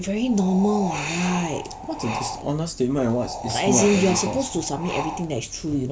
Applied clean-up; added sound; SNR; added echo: none; Wind; 9 dB; none.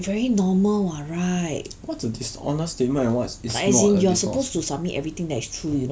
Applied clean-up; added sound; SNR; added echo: none; none; none; none.